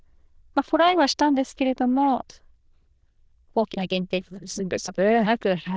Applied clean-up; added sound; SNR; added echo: neural diffusion model UNIVERSE++.